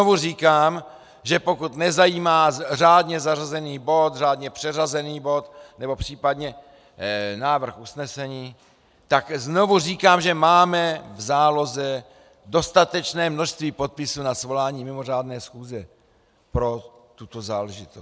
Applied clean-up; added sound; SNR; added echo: none; none; none; none.